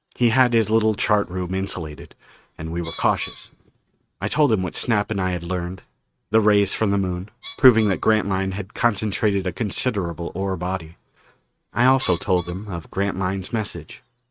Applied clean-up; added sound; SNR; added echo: neural mask model RNNoise.